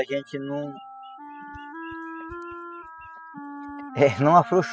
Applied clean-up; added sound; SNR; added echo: classical method spectral subtraction.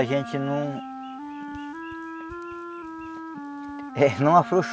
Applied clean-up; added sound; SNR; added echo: none; Wind instrument, woodwind instrument; 10 dB; none.